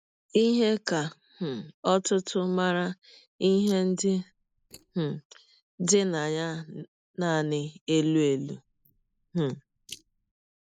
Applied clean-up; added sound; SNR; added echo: neural mask model Resemble Enhance denoiser.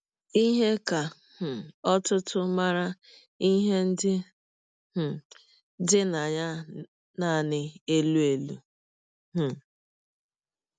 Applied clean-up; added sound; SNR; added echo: none; none; none; none.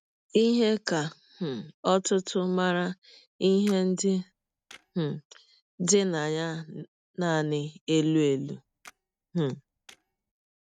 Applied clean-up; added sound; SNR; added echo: neural mask model RNNoise.